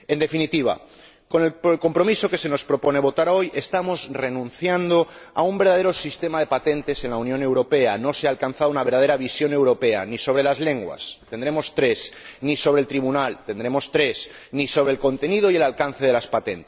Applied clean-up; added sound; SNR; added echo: none; none; none; none.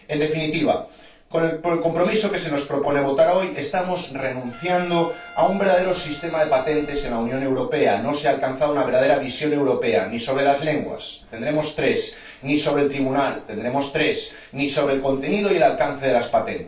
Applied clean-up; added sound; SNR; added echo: none; Trumpet; 19 dB; reverberation time 0.3 s.